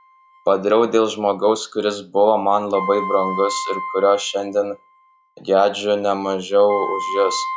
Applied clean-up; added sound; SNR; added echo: classical method log-MMSE.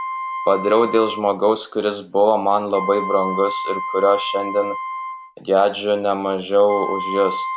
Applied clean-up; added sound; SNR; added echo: none; Wind instrument, woodwind instrument; 9 dB; none.